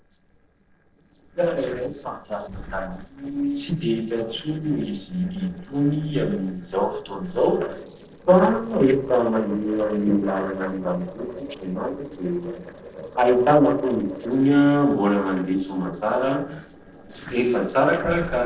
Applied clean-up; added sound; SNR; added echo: neural separator model SepFormer DNS4.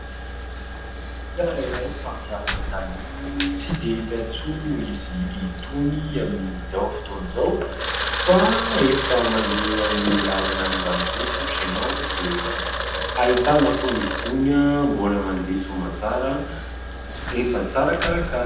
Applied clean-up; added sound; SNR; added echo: none; Camera; 4 dB; reverberation time 0.8 s.